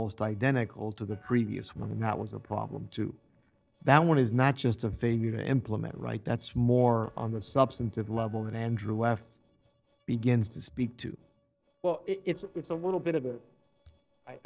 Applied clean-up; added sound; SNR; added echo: neural separator model SepFormer DNS4.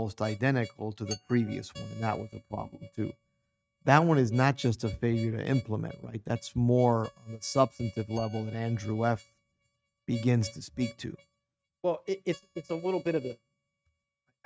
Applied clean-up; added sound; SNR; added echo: neural mask model RNNoise.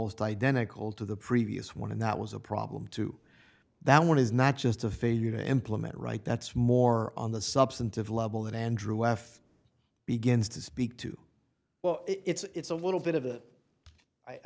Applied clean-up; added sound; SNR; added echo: none; none; none; none.